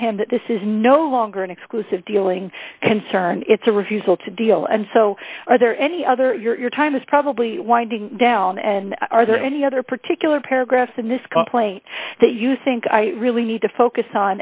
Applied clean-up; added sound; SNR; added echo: none; none; none; none.